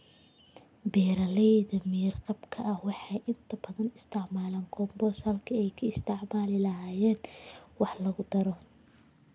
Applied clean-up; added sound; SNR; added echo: none; none; none; none.